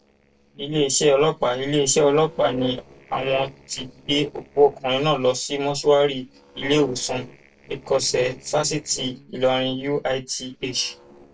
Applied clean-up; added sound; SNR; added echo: neural separator model SepFormer DNS4.